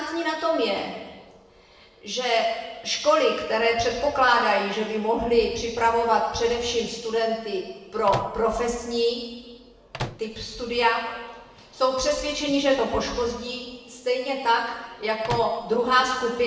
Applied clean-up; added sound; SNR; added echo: none; Microwave oven; 10 dB; reverberation time 1.2 s.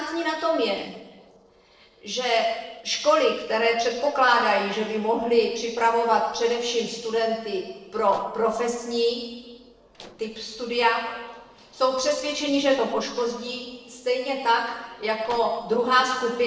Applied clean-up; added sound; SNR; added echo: neural separator model SepFormer DNS4.